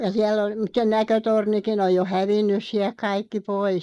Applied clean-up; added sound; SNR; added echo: neural mask model Resemble Enhance denoiser.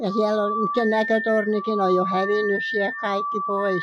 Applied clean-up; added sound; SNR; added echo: classical method Wiener filter.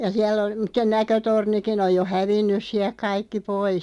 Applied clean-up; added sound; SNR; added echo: none; none; none; none.